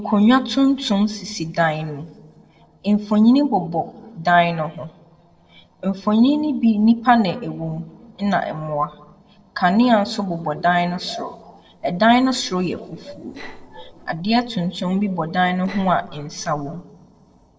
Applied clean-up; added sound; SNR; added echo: neural separator model SepFormer DNS4.